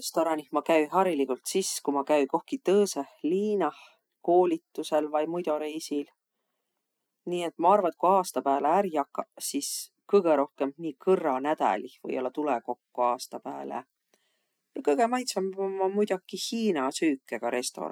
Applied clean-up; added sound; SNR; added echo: none; none; none; none.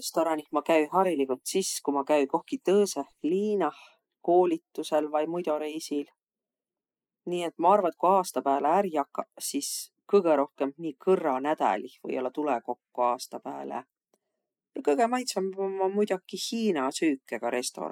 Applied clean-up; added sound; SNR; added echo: neural mask model Resemble Enhance denoiser.